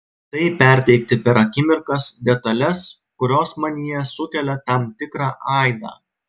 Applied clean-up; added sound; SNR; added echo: none; none; none; none.